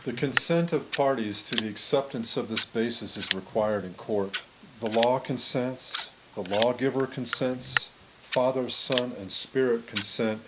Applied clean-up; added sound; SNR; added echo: none; Scissors; 6 dB; none.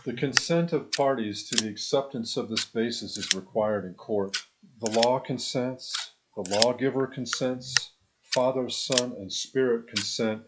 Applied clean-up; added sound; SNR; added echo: classical method log-MMSE.